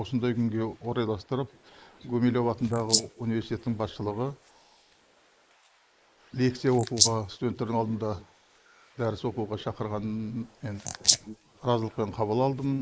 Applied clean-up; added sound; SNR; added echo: neural mask model Resemble Enhance denoiser.